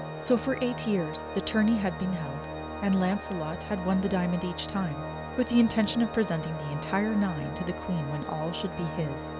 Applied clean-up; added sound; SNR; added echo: none; Organ; 8 dB; none.